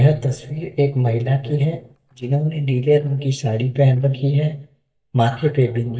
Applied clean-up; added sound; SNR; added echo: neural mask model DeepFilterNet 3.